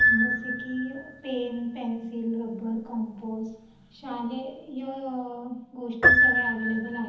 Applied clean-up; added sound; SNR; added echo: none; Piano; -4 dB; reverberation time 1.3 s.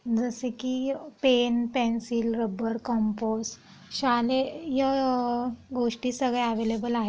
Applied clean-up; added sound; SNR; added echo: none; none; none; none.